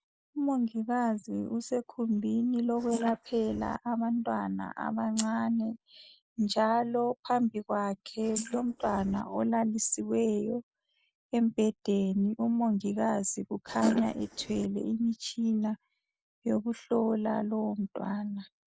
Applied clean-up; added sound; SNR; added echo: neural mask model Resemble Enhance denoiser.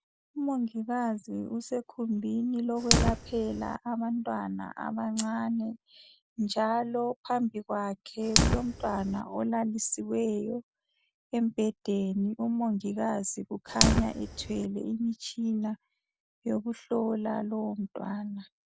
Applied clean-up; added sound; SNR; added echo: none; Fire; 5 dB; none.